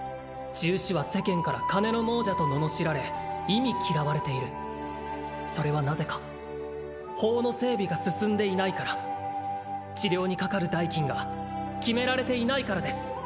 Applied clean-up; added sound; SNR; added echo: none; none; none; none.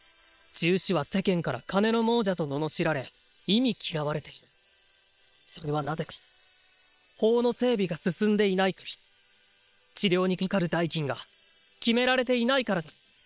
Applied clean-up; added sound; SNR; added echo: neural separator model SepFormer WHAM!.